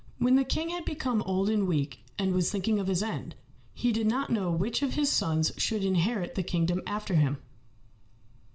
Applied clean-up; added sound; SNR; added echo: none; none; none; reverberation time 0.4 s.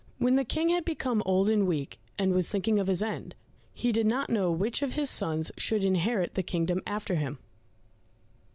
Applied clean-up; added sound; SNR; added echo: none; none; none; none.